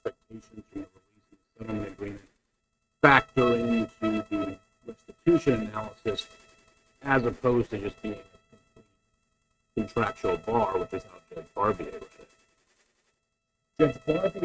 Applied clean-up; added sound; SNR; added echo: neural mask model RNNoise.